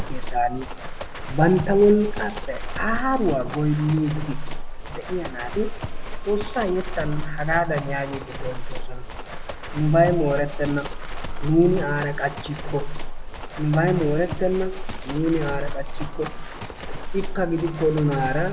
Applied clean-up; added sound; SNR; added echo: none; Livestock, farm animals, working animals; 3 dB; none.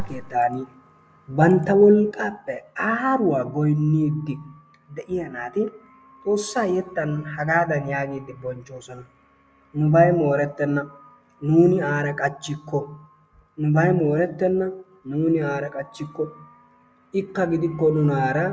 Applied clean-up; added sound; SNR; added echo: none; none; none; none.